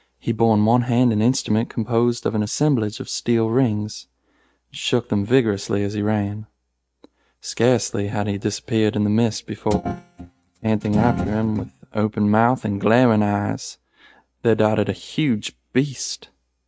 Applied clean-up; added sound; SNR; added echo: neural mask model RNNoise.